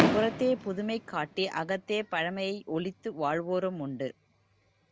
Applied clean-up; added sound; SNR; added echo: none; Fireworks; 4 dB; none.